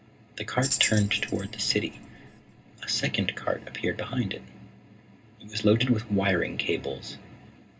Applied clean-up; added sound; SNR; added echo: none; Tambourine; 7 dB; reverberation time 0.2 s.